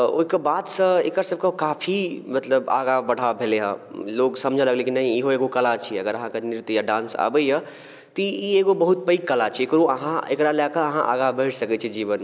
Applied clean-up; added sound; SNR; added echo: none; none; none; none.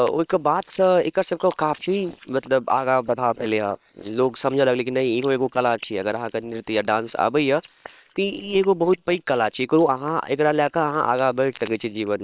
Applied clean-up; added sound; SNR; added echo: neural separator model SepFormer WHAM!.